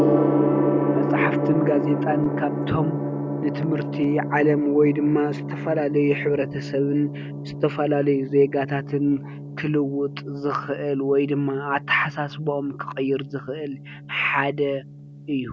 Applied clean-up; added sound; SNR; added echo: none; Gong; 3 dB; none.